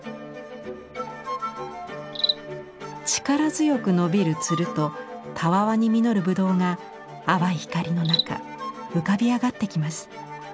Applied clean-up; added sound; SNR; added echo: none; Cricket; 13 dB; none.